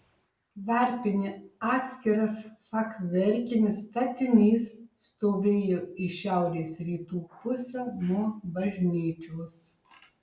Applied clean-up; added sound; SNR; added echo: none; none; none; none.